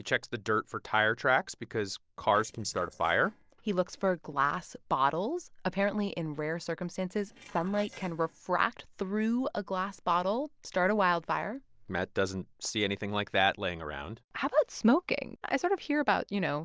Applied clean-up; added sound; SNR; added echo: neural separator model SepFormer DNS4.